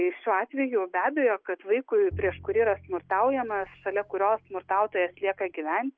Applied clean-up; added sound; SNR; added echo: none; Bowed string instrument; 20 dB; none.